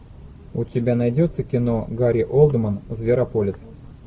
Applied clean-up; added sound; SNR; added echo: none; none; none; none.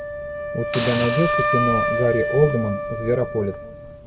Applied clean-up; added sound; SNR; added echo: none; Wind instrument, woodwind instrument + Hiss; 1 dB; none.